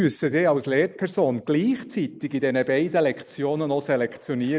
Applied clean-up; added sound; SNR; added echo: neural mask model Resemble Enhance denoiser.